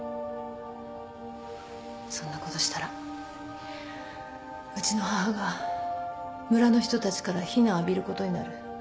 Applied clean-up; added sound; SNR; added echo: none; none; none; none.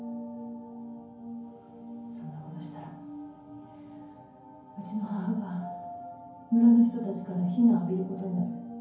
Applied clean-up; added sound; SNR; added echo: none; none; none; reverberation time 0.9 s.